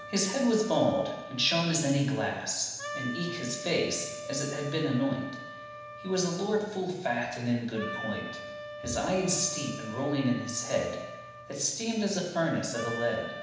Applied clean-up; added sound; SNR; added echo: none; Wind instrument, woodwind instrument; 12 dB; reverberation time 1.1 s.